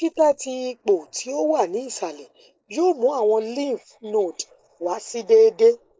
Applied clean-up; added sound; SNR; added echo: neural mask model Resemble Enhance denoiser.